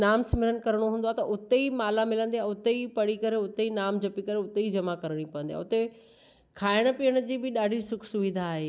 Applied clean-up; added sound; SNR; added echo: none; none; none; none.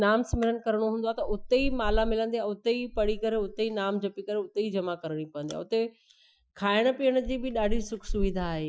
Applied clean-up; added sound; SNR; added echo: classical method Wiener filter.